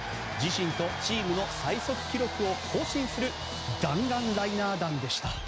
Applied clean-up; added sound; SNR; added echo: none; none; none; none.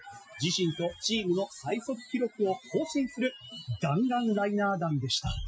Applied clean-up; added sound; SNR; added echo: classical method Wiener filter.